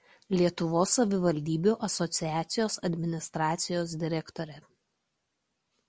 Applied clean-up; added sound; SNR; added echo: none; none; none; none.